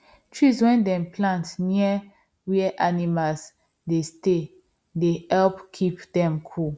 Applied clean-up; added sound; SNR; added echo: none; none; none; none.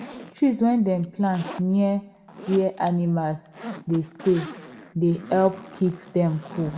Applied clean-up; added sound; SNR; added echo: none; Zipper (clothing); 17 dB; reverberation time 1.0 s.